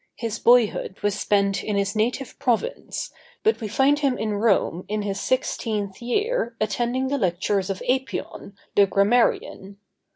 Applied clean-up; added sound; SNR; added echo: none; none; none; none.